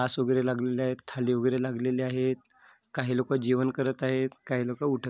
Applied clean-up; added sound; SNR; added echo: none; none; none; none.